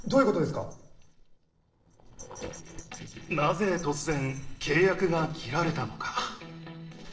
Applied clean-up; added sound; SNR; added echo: neural separator model SepFormer DNS4.